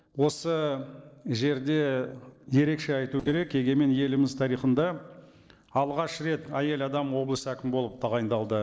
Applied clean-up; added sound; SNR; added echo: neural separator model SepFormer DNS4.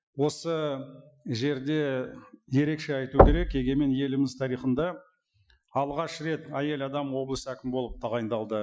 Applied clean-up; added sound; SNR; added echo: classical method Wiener filter.